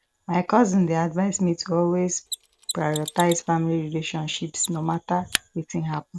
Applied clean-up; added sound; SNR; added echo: none; Mechanisms; 13 dB; none.